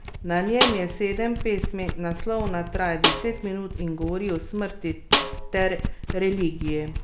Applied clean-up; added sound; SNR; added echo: none; Snare drum + Domestic sounds, home sounds; 0 dB; none.